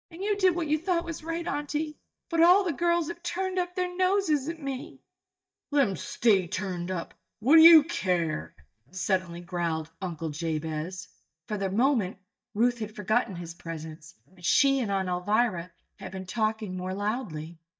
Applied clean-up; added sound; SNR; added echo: neural mask model DeepFilterNet 3.